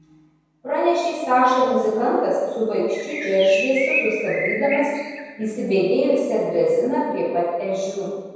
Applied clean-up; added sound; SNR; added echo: none; Bird; 7 dB; reverberation time 1.2 s.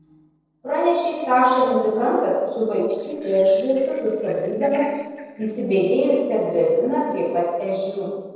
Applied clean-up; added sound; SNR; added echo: neural separator model SepFormer DNS4.